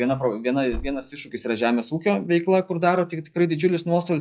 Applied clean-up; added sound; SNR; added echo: classical method log-MMSE.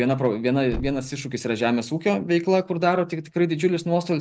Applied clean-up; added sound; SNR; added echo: none; Thump, thud; 19 dB; none.